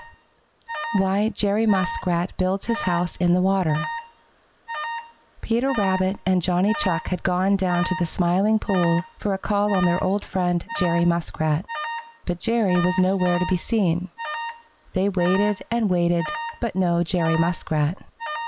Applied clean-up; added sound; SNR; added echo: none; Alarm; 11 dB; none.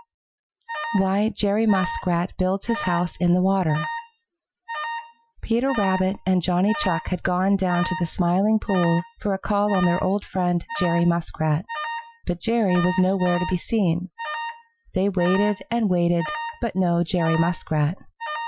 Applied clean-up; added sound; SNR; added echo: classical method Wiener filter.